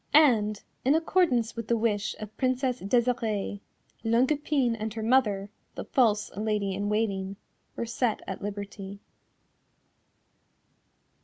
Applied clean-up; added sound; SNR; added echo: none; none; none; none.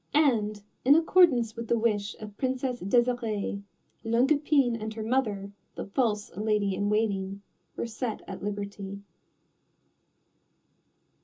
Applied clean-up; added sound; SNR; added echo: none; none; none; reverberation time 0.2 s.